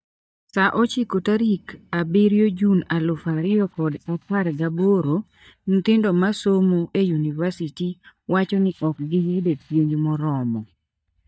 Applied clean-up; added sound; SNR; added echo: neural mask model DeepFilterNet 3.